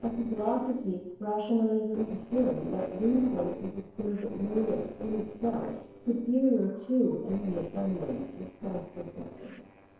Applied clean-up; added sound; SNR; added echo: neural separator model SepFormer DNS4.